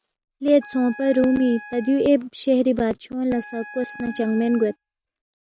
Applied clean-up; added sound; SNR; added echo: none; Wind instrument, woodwind instrument; 20 dB; none.